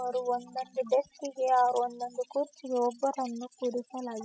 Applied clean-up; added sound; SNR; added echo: classical method spectral subtraction.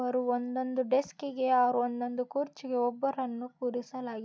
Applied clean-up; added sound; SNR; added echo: none; none; none; none.